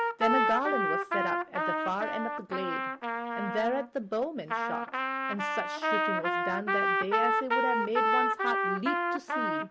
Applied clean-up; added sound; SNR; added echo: none; Trumpet; -5 dB; none.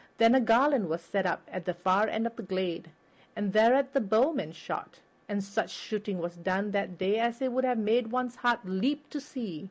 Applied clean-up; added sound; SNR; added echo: none; none; none; none.